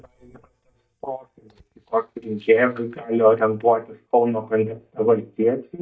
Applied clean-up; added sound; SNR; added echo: neural mask model DeepFilterNet 3.